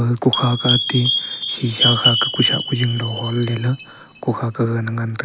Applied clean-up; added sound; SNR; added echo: none; Chime; 2 dB; none.